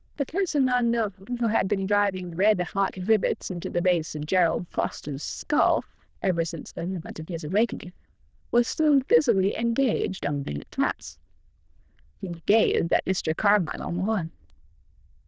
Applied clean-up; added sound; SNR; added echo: neural diffusion model UNIVERSE++.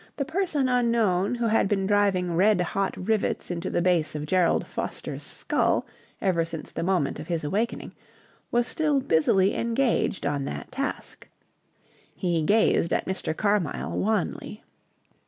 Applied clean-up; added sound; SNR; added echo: none; none; none; none.